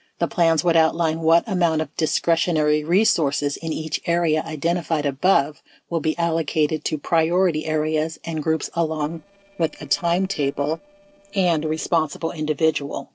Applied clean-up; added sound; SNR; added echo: neural separator model SepFormer DNS4.